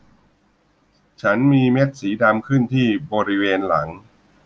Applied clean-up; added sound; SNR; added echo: none; none; none; none.